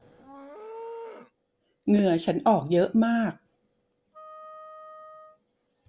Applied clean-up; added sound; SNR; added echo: none; Livestock, farm animals, working animals + Wind instrument, woodwind instrument; 19 dB; none.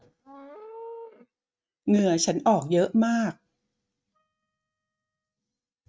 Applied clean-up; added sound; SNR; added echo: neural mask model RNNoise.